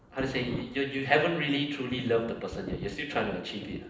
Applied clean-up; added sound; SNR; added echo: none; Thunder; 12 dB; reverberation time 0.8 s.